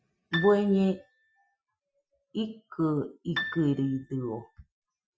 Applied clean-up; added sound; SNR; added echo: classical method Wiener filter.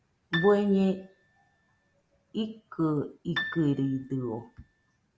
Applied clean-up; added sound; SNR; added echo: none; Piano; 10 dB; none.